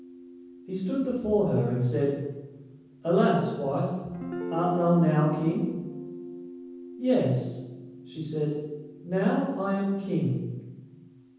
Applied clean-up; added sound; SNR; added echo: none; Guitar; 13 dB; reverberation time 1.1 s.